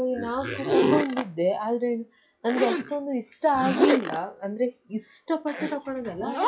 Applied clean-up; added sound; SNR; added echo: classical method log-MMSE.